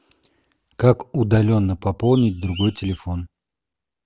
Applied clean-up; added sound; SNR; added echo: none; Bird; 17 dB; none.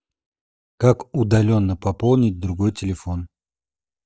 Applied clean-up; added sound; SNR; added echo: neural mask model DeepFilterNet 3.